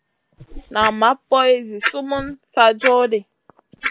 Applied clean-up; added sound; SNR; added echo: none; Clock; 11 dB; none.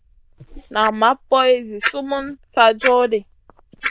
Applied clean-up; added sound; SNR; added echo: neural diffusion model UNIVERSE++.